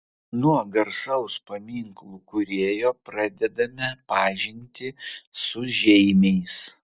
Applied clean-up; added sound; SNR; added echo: none; none; none; none.